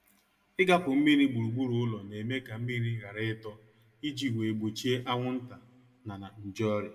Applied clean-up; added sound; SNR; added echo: none; none; none; reverberation time 0.9 s.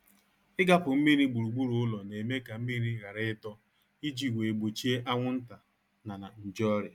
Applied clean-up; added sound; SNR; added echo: none; none; none; none.